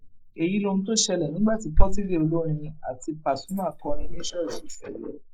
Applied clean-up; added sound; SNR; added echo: neural mask model Resemble Enhance denoiser.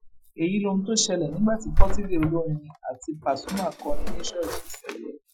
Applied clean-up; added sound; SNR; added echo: classical method Wiener filter.